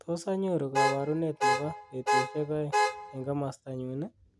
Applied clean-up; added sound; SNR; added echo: none; Alarm / Car; -3 dB; none.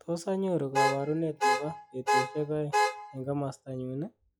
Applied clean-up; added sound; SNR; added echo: classical method log-MMSE.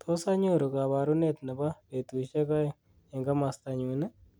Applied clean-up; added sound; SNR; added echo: none; none; none; none.